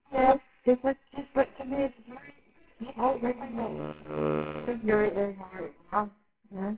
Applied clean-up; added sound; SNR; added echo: neural separator model SepFormer WHAMR!.